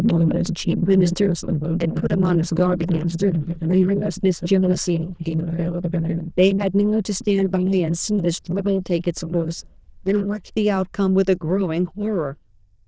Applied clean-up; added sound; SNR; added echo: neural diffusion model UNIVERSE++.